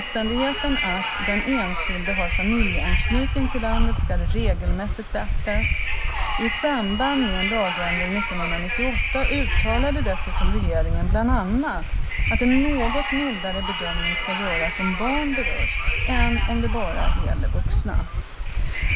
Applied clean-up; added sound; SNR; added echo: none; Wind; -4 dB; none.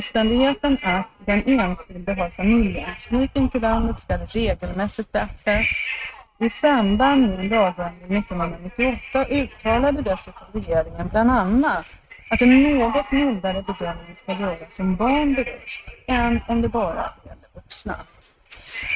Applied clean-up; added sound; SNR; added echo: neural mask model RNNoise.